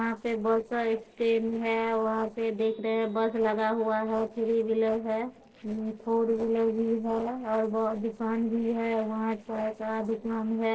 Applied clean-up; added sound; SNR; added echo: neural separator model SepFormer DNS4.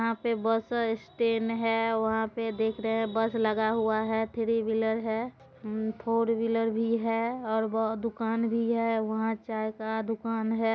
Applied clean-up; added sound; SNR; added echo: none; none; none; none.